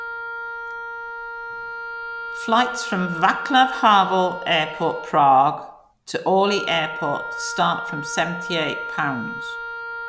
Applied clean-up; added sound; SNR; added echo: none; Wind instrument, woodwind instrument; 9 dB; none.